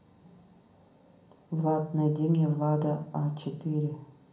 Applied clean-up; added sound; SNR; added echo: none; none; none; reverberation time 0.6 s.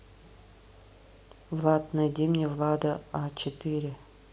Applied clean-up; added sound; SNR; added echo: none; none; none; none.